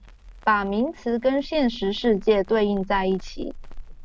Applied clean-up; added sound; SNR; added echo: none; Crackle; 14 dB; none.